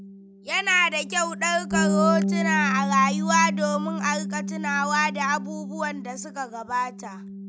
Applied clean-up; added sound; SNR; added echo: none; Bass guitar; 3 dB; none.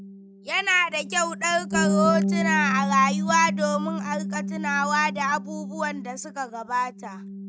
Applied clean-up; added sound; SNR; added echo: neural mask model RNNoise.